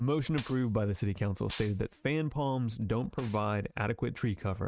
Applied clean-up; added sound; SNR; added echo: neural mask model RNNoise.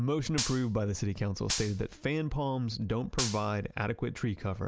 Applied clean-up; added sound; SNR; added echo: none; Gunshot, gunfire; 8 dB; none.